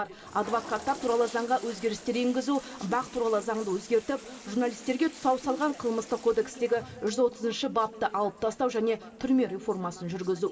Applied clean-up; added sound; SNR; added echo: none; Toilet flush; 20 dB; reverberation time 2.3 s.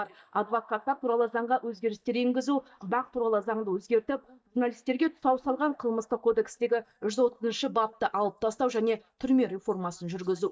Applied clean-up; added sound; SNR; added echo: neural mask model DeepFilterNet 3.